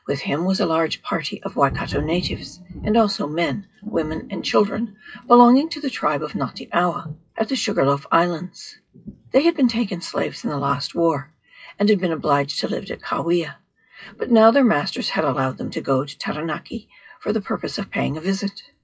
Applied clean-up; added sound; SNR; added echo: classical method WPE with log-MMSE.